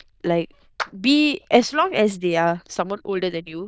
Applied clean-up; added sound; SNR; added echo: neural diffusion model UNIVERSE++.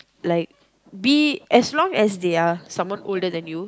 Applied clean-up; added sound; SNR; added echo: none; none; none; none.